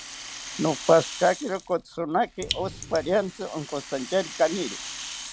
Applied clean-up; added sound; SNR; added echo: none; Raindrop + Rattle (instrument); 11 dB; none.